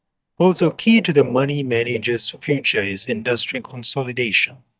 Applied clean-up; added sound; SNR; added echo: neural mask model DeepFilterNet 3.